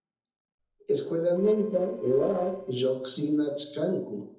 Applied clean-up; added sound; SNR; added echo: neural separator model SepFormer DNS4.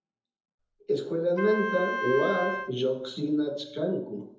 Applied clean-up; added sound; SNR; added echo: none; Wind instrument, woodwind instrument; 5 dB; reverberation time 0.7 s.